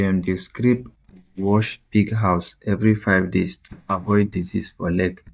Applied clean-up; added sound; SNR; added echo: neural mask model DeepFilterNet 3.